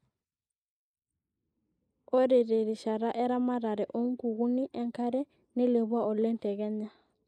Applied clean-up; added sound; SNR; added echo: neural mask model Resemble Enhance denoiser.